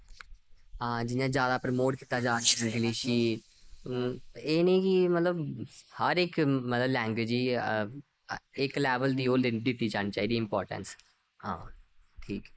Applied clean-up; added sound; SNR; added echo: neural mask model Resemble Enhance denoiser.